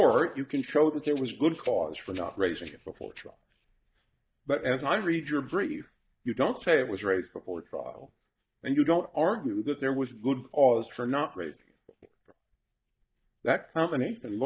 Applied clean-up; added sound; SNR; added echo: neural mask model DeepFilterNet 3.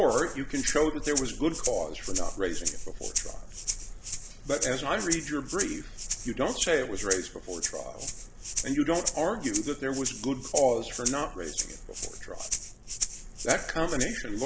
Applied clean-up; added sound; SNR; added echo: none; Rattle (instrument); 6 dB; none.